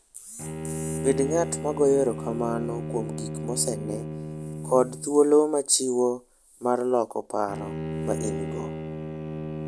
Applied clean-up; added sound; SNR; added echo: none; Bowed string instrument; 7 dB; none.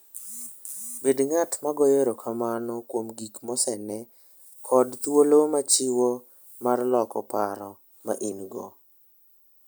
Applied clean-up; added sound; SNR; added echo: none; none; none; none.